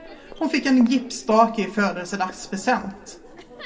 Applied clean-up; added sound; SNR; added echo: none; Crowd; 19 dB; reverberation time 1.0 s.